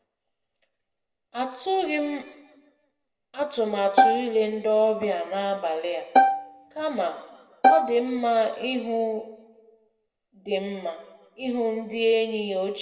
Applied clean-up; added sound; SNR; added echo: none; Bowed string instrument; -5 dB; reverberation time 1.1 s.